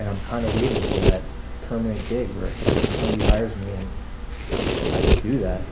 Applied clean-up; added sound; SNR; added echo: none; Domestic sounds, home sounds; -4 dB; reverberation time 2.2 s.